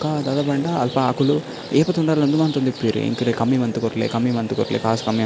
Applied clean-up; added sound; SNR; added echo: none; Boat, Water vehicle + Rain; 17 dB; none.